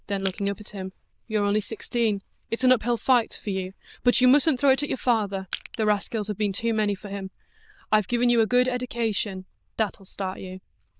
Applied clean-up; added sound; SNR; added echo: neural diffusion model UNIVERSE++.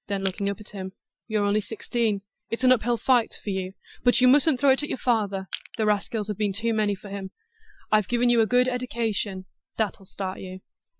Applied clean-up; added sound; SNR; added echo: classical method Wiener filter.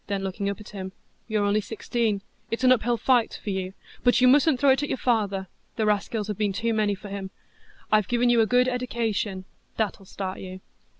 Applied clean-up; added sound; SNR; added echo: none; none; none; none.